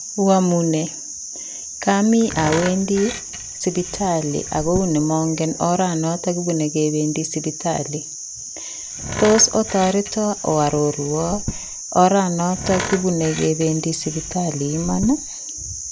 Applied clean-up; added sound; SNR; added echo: none; Tools; 12 dB; none.